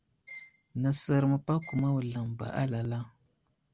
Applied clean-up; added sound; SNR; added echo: none; Bowed string instrument; 17 dB; none.